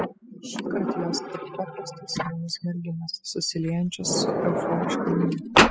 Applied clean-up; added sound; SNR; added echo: classical method spectral subtraction.